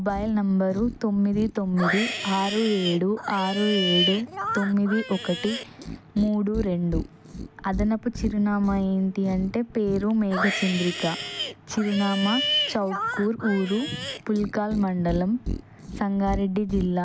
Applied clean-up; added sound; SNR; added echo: none; Livestock, farm animals, working animals; 7 dB; none.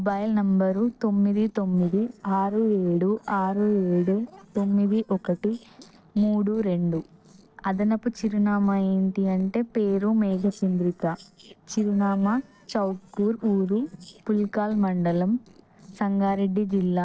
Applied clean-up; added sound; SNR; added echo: neural separator model SepFormer DNS4.